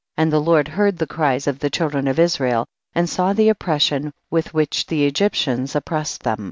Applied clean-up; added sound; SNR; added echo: none; none; none; none.